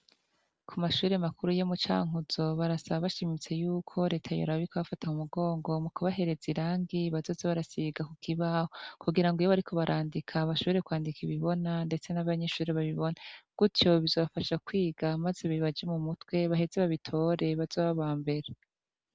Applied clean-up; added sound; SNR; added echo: none; none; none; none.